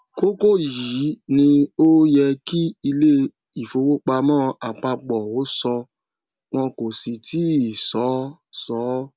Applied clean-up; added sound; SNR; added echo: none; none; none; none.